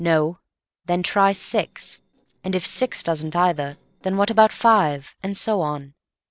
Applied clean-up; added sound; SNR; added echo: neural separator model SepFormer DNS4.